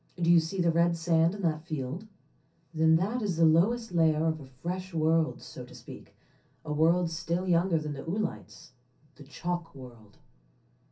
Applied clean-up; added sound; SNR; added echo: none; none; none; reverberation time 0.3 s.